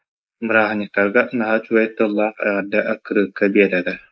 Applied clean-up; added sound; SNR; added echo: neural mask model Resemble Enhance denoiser.